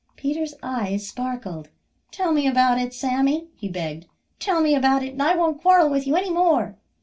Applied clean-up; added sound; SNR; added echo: none; none; none; reverberation time 0.2 s.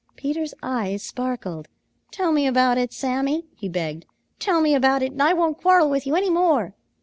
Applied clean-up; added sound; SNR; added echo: none; none; none; none.